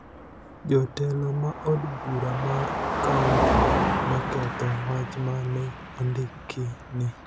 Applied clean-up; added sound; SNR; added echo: none; Car passing by; 0 dB; none.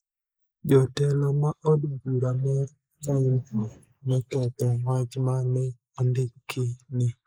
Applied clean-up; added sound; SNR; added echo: neural mask model Resemble Enhance denoiser.